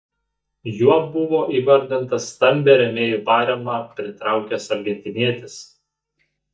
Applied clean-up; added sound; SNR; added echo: neural mask model DeepFilterNet 3.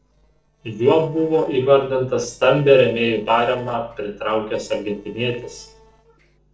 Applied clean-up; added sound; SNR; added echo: neural separator model SepFormer DNS4.